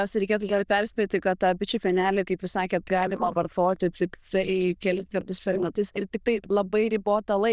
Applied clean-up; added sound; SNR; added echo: neural diffusion model UNIVERSE++.